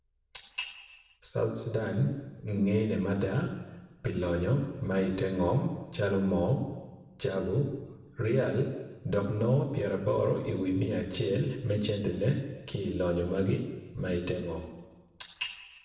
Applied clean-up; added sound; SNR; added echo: none; none; none; reverberation time 1.1 s.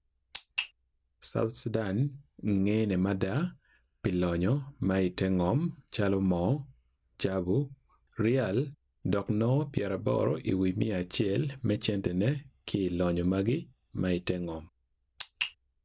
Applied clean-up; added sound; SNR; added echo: none; none; none; none.